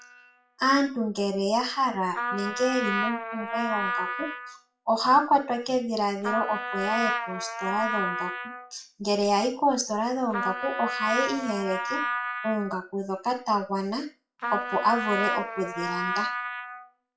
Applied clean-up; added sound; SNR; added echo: classical method WPE with log-MMSE.